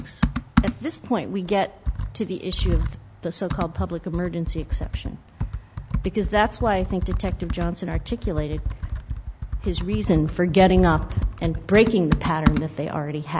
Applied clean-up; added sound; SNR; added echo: none; Computer keyboard; 3 dB; none.